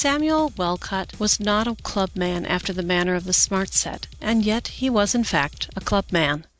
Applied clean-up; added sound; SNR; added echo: none; Drum kit; 18 dB; none.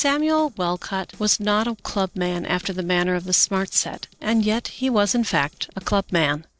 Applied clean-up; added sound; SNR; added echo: neural separator model SepFormer DNS4.